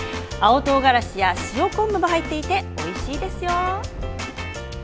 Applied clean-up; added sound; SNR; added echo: none; Thunder / Rain; 15 dB; none.